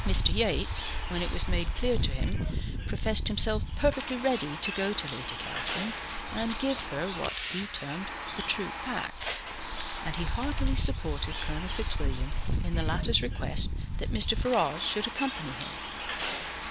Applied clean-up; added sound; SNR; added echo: none; Bus; -1 dB; none.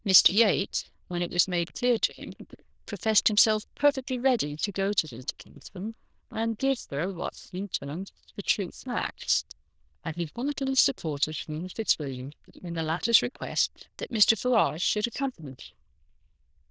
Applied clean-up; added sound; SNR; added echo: neural diffusion model UNIVERSE++.